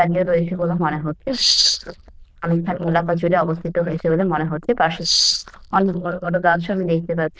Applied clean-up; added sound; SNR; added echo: neural diffusion model UNIVERSE++.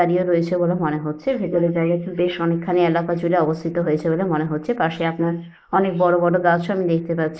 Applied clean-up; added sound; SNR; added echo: neural mask model Resemble Enhance denoiser.